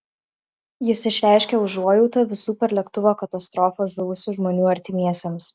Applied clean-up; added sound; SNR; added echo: none; none; none; none.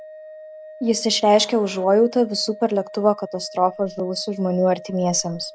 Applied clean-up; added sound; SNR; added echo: none; Organ; 18 dB; none.